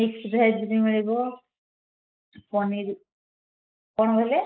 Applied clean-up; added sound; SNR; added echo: neural mask model Resemble Enhance denoiser.